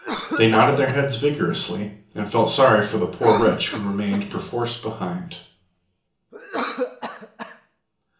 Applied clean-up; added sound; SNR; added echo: none; Cough; 11 dB; reverberation time 0.7 s.